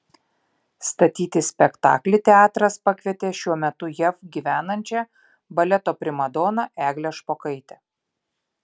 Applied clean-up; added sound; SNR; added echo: none; none; none; none.